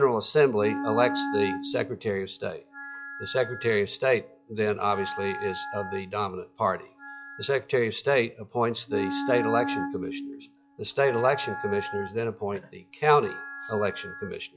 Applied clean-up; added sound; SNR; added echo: classical method log-MMSE.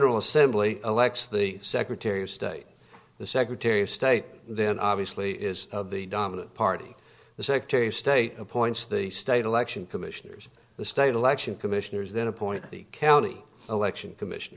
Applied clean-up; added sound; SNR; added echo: none; none; none; none.